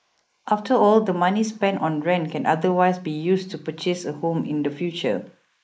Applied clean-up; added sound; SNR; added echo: neural mask model Resemble Enhance denoiser.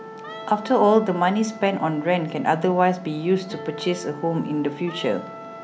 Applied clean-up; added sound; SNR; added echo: none; Acoustic guitar + Wind instrument, woodwind instrument; 16 dB; none.